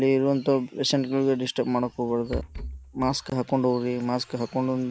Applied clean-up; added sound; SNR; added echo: none; Rattle / Breathing; 15 dB; none.